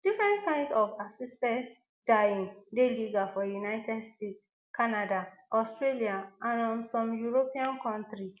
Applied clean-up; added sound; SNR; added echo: none; none; none; none.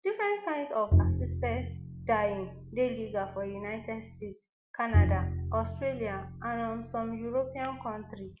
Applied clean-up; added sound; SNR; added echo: none; Bowed string instrument; -1 dB; none.